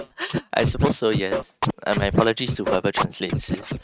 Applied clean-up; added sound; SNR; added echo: neural mask model RNNoise.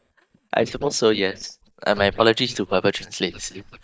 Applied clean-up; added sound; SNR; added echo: neural mask model DeepFilterNet 3.